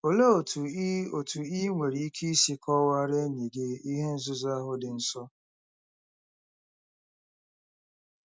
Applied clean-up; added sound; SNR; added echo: none; none; none; none.